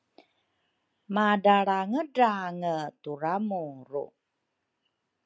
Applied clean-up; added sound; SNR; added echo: none; none; none; none.